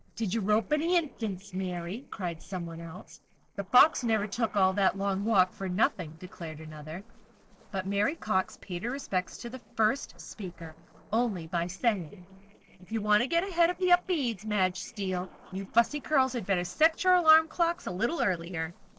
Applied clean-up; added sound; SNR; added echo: neural separator model SepFormer DNS4.